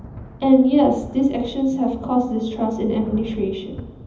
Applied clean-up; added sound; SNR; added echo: none; Thunder / Rain; 17 dB; reverberation time 0.8 s.